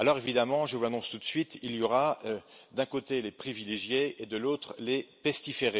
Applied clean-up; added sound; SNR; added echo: none; none; none; none.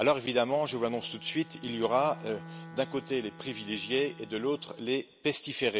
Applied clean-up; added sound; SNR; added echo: none; Bowed string instrument; 18 dB; none.